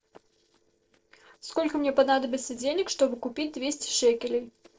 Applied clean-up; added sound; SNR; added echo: neural separator model SepFormer DNS4.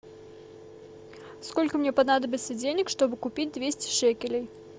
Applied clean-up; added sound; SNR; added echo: none; none; none; none.